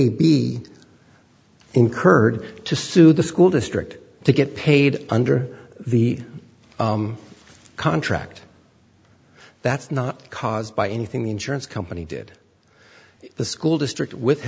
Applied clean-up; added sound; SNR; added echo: none; none; none; none.